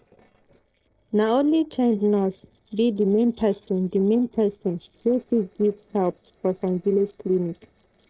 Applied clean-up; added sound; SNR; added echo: neural separator model SepFormer DNS4.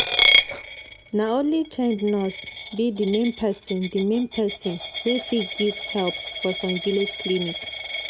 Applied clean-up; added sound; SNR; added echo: none; Coin (dropping); 2 dB; none.